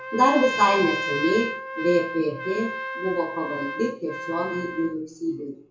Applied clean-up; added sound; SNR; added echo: none; Trumpet; 7 dB; reverberation time 0.6 s.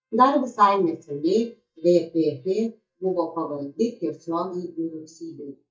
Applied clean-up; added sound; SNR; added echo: neural mask model DeepFilterNet 3.